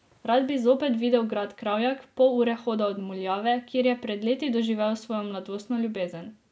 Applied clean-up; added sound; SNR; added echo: none; none; none; none.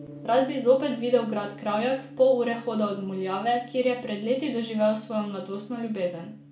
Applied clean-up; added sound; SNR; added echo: none; Gong; 19 dB; reverberation time 0.4 s.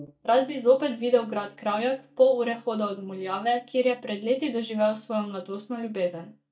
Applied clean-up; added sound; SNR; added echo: neural mask model DeepFilterNet 3.